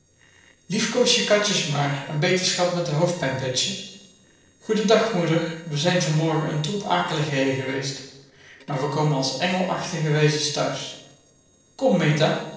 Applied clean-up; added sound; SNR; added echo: neural separator model SepFormer DNS4.